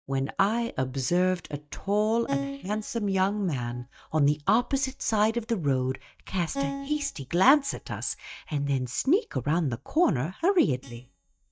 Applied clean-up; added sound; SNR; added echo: neural mask model DeepFilterNet 3.